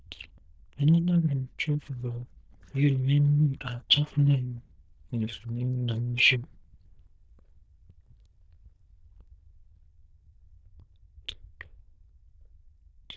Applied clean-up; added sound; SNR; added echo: neural diffusion model UNIVERSE++.